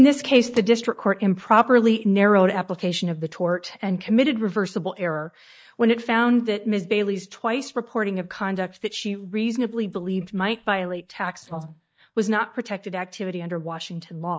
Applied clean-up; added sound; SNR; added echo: neural mask model DeepFilterNet 3.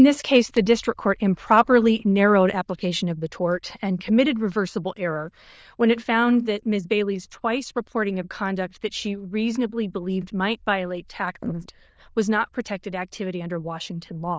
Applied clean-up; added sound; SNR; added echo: neural diffusion model UNIVERSE++.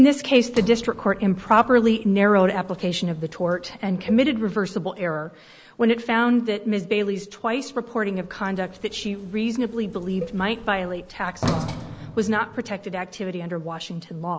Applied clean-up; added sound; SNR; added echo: none; Cowbell + Sliding door; 15 dB; none.